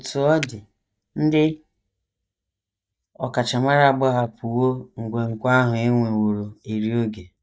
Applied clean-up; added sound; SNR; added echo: neural mask model DeepFilterNet 3.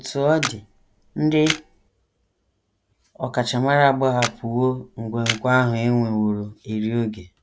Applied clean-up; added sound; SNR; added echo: none; Camera; 9 dB; none.